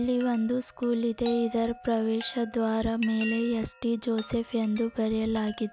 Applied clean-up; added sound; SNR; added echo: none; Chime; 17 dB; none.